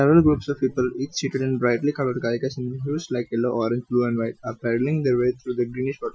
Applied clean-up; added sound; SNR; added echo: classical method Wiener filter.